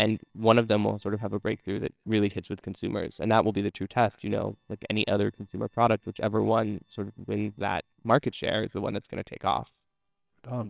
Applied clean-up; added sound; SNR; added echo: neural separator model SepFormer WHAMR!.